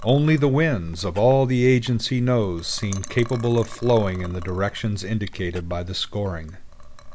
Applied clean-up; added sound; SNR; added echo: none; Liquid; 14 dB; none.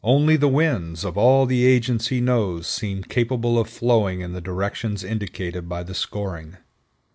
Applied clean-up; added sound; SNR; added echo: none; none; none; none.